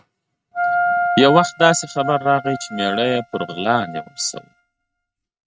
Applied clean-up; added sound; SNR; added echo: neural mask model RNNoise.